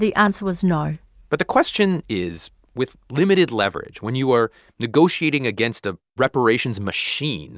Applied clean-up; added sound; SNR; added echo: none; none; none; none.